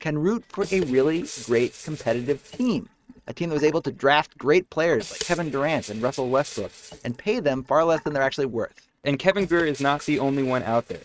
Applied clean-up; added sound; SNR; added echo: neural mask model RNNoise.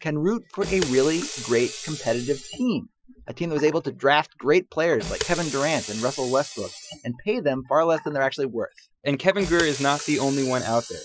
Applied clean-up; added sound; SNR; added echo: classical method Wiener filter.